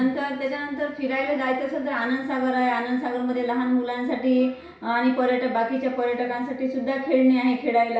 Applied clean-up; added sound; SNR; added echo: none; none; none; reverberation time 0.6 s.